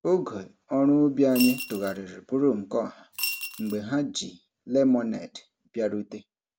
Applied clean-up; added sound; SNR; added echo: none; Coin (dropping) / Glass; 8 dB; none.